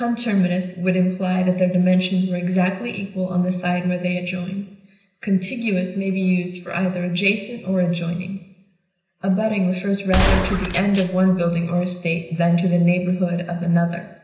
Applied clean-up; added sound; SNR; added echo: none; Gunshot, gunfire; 1 dB; reverberation time 0.9 s.